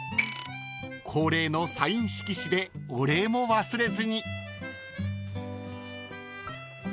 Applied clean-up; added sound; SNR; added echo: none; none; none; none.